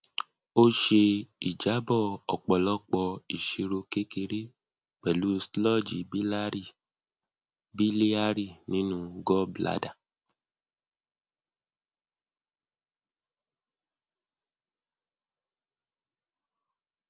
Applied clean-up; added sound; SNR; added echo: none; none; none; none.